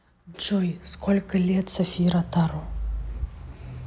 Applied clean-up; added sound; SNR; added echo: none; none; none; none.